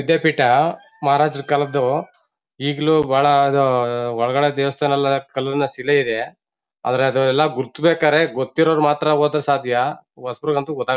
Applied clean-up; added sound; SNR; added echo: none; none; none; none.